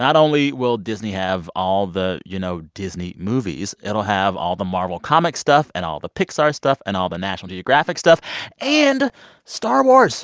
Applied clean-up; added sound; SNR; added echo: none; none; none; none.